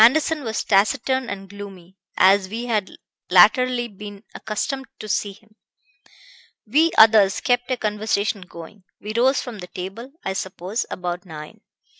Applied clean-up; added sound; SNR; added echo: none; none; none; none.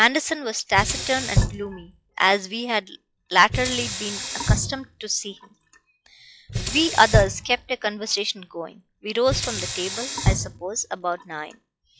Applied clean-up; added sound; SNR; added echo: classical method log-MMSE.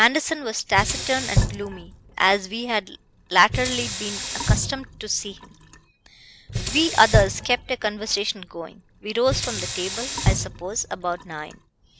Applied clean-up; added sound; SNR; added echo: none; Sink (filling or washing); 4 dB; none.